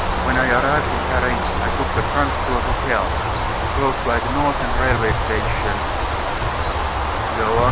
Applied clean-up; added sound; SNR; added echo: none; Bird; -3 dB; none.